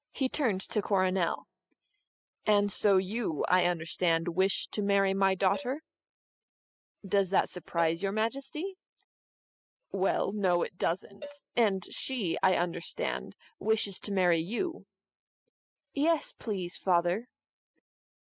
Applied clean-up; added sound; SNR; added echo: classical method spectral subtraction.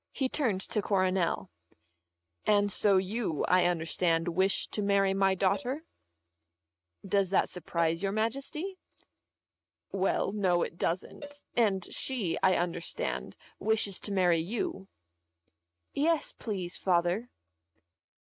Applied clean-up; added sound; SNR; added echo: neural mask model RNNoise.